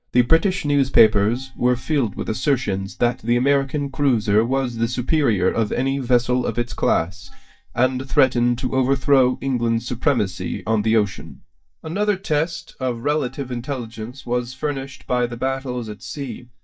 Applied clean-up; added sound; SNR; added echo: neural mask model DeepFilterNet 3.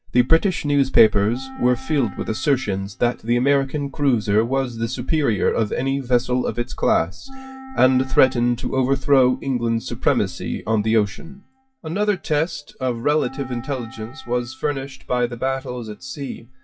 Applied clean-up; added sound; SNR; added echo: classical method WPE with log-MMSE.